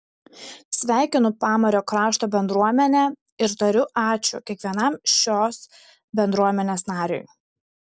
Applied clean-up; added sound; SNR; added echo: none; none; none; none.